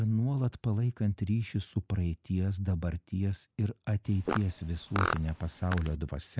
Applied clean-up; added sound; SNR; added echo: none; Fart; 6 dB; none.